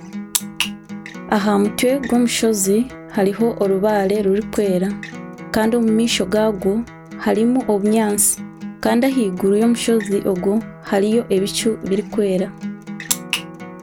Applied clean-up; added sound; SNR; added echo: none; Acoustic guitar; 14 dB; none.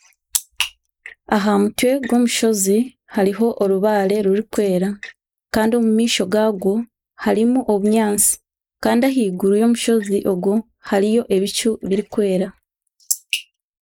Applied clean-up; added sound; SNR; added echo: neural mask model Resemble Enhance denoiser.